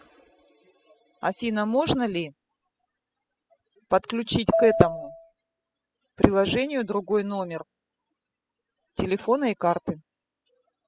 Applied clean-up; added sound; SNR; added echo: classical method spectral subtraction.